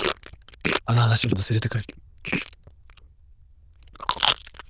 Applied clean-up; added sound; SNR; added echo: neural diffusion model UNIVERSE++.